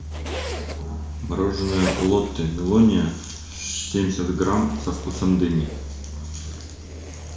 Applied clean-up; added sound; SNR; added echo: none; Zipper (clothing); 14 dB; reverberation time 0.6 s.